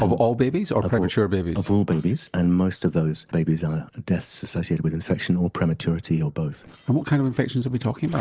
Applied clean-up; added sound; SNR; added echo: neural separator model SepFormer DNS4.